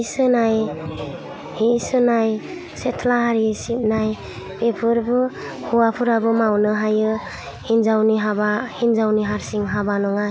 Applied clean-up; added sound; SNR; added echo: none; none; none; none.